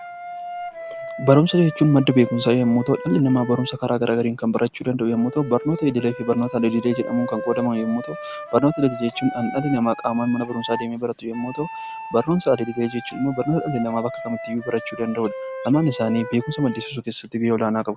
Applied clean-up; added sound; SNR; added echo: none; Wind instrument, woodwind instrument; 12 dB; none.